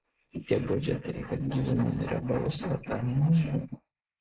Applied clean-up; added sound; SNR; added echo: neural mask model Resemble Enhance denoiser.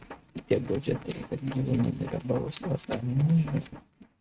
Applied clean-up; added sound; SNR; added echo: neural mask model RNNoise.